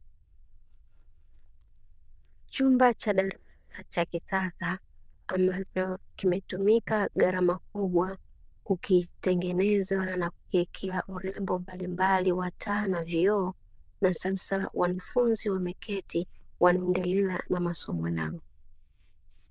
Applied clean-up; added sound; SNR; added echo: neural diffusion model UNIVERSE++.